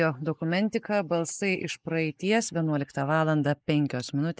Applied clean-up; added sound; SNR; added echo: neural mask model Resemble Enhance denoiser.